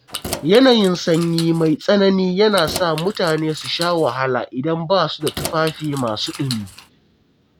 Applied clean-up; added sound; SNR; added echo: none; Keys jangling; 14 dB; none.